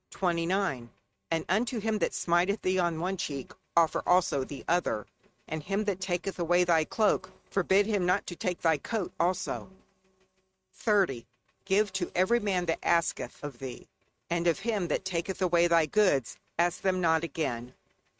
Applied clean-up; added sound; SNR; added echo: neural mask model RNNoise.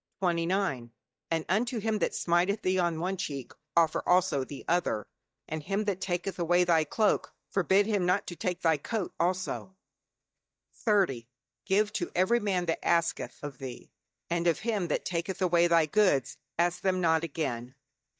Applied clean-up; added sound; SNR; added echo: neural mask model DeepFilterNet 3.